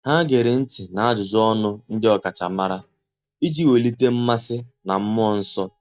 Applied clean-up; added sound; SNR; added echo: neural mask model DeepFilterNet 3.